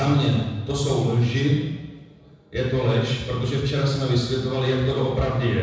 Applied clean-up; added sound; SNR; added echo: none; none; none; reverberation time 1.1 s.